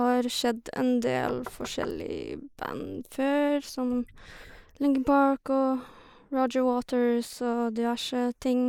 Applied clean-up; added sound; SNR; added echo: neural mask model Resemble Enhance denoiser.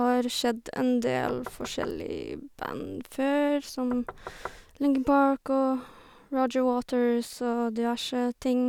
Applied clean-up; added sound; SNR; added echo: none; Knock; 16 dB; none.